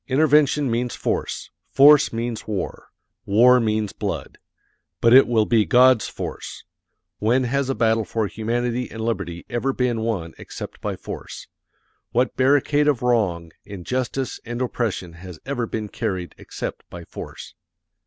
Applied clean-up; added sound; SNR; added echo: none; none; none; none.